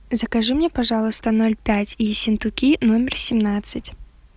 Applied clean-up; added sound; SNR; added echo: none; none; none; none.